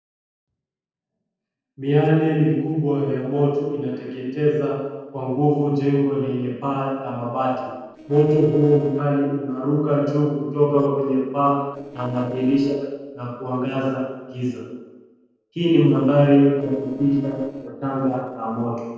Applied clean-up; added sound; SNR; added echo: neural separator model SepFormer DNS4.